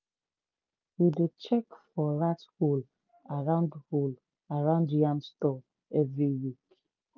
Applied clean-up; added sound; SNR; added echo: none; none; none; none.